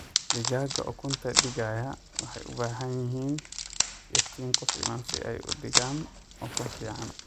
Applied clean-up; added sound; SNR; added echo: none; Wood; -2 dB; none.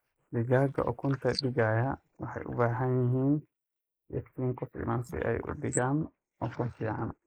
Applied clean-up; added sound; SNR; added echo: neural mask model Resemble Enhance denoiser.